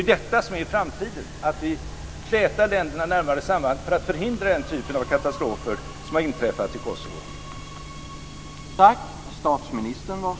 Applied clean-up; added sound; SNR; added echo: none; Subway, metro, underground; 16 dB; none.